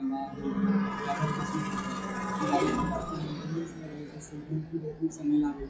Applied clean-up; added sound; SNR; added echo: classical method WPE with log-MMSE.